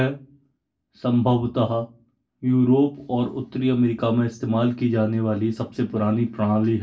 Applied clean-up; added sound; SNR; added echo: none; none; none; reverberation time 0.2 s.